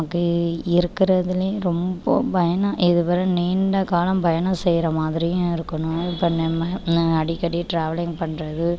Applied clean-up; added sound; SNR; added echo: none; none; none; none.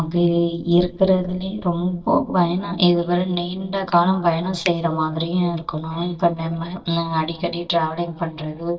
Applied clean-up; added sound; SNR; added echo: neural mask model DeepFilterNet 3.